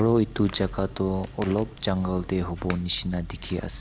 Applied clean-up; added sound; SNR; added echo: none; Crack / Crackle; 13 dB; none.